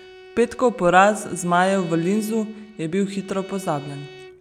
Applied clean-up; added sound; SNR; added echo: none; Bowed string instrument; 20 dB; none.